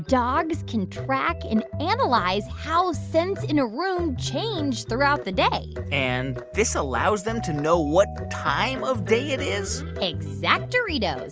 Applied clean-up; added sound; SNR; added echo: none; none; none; none.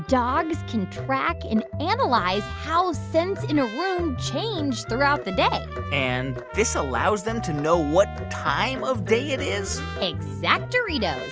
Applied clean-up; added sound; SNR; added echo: none; Trumpet; 17 dB; none.